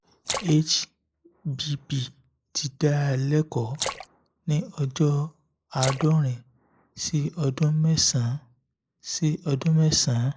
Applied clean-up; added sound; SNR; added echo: neural mask model Resemble Enhance denoiser.